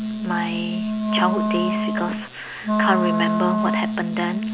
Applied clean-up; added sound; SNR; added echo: none; Wind instrument, woodwind instrument; -3 dB; none.